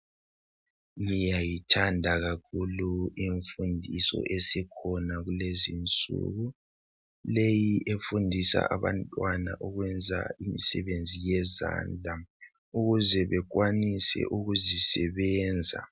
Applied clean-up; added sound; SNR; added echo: none; none; none; none.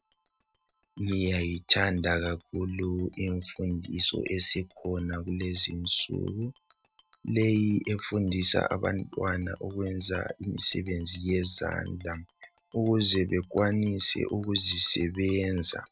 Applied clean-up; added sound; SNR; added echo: neural separator model SepFormer DNS4.